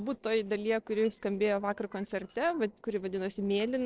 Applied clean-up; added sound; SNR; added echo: neural separator model SepFormer DNS4.